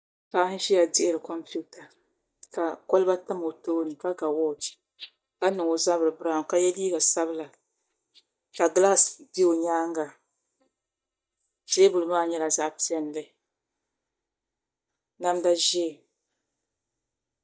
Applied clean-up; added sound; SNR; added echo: neural mask model DeepFilterNet 3.